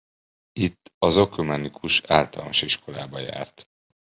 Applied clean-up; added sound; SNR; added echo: none; none; none; none.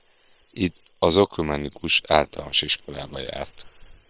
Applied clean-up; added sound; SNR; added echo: neural separator model SepFormer WHAM!.